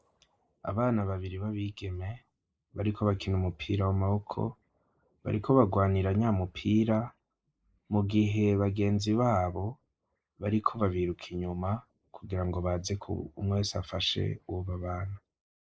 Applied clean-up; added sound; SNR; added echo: neural mask model Resemble Enhance denoiser.